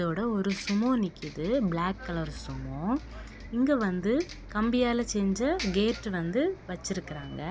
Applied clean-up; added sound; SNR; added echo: none; Bus; 13 dB; none.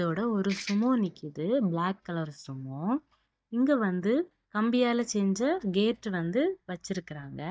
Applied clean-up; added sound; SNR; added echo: neural mask model DeepFilterNet 3.